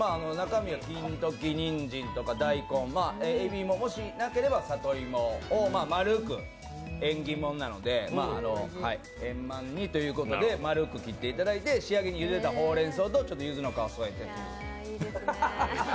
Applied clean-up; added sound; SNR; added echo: none; none; none; none.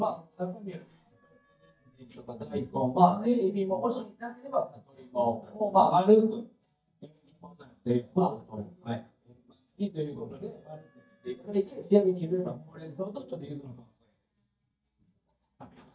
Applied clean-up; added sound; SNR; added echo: neural mask model DeepFilterNet 3.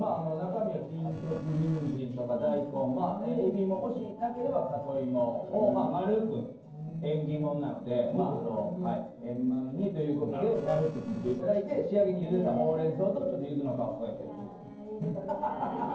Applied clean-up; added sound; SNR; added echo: neural separator model SepFormer DNS4.